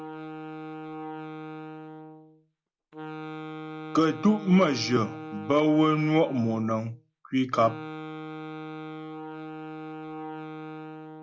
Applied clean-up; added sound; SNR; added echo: none; Wind instrument, woodwind instrument; 10 dB; none.